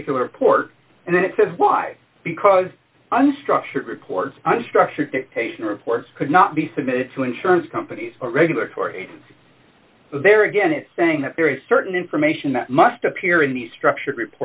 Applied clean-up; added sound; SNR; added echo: none; none; none; none.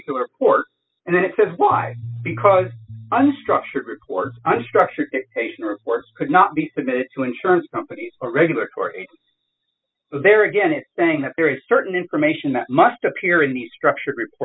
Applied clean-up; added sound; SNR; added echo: classical method spectral subtraction.